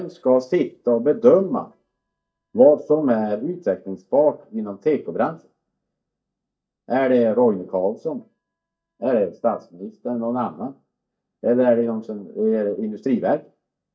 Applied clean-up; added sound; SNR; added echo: neural mask model DeepFilterNet 3.